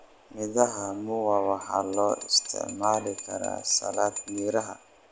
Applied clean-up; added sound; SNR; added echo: none; Bell; 9 dB; none.